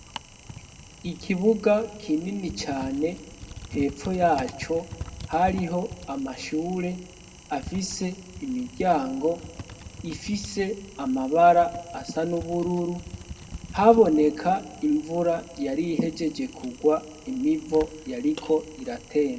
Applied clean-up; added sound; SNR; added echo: none; Typing; 16 dB; reverberation time 0.9 s.